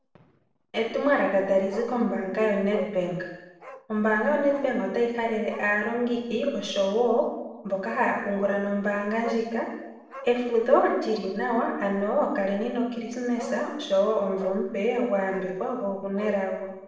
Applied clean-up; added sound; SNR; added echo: none; Bark; 19 dB; reverberation time 0.8 s.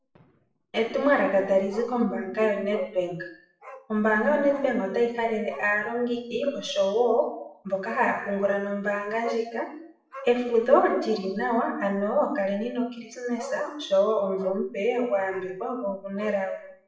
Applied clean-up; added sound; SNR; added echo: classical method WPE with log-MMSE.